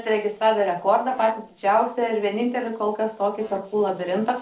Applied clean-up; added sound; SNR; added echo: neural separator model SepFormer DNS4.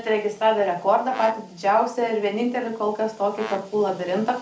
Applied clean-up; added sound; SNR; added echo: none; Brass instrument; 16 dB; reverberation time 0.4 s.